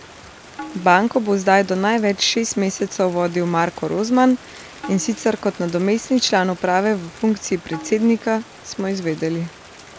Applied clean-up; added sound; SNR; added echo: none; Tabla + Rain; 19 dB; none.